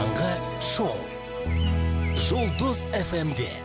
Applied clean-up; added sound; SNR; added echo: none; none; none; none.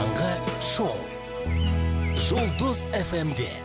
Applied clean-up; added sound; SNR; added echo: none; Snare drum; 14 dB; none.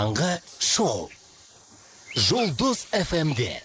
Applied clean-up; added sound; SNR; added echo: neural mask model Resemble Enhance denoiser.